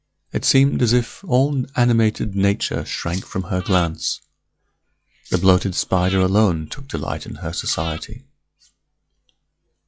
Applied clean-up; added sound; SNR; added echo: classical method log-MMSE.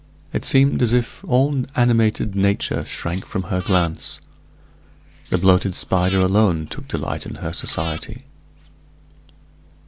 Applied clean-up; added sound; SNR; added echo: none; Rattle (instrument) + Breathing; 17 dB; none.